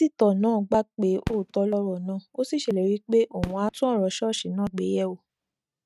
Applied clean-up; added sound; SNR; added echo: neural mask model RNNoise.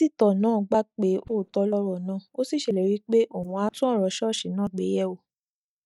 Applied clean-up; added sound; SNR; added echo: neural mask model DeepFilterNet 3.